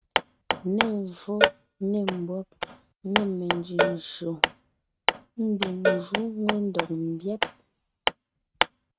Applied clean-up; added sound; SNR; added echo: neural mask model RNNoise.